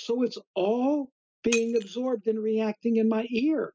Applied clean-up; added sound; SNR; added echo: classical method spectral subtraction.